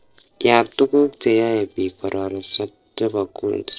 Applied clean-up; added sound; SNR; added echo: neural separator model SepFormer DNS4.